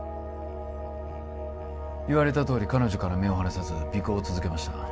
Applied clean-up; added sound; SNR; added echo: none; Musical instrument; 9 dB; none.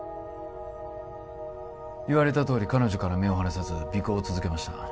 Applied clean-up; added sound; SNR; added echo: none; none; none; none.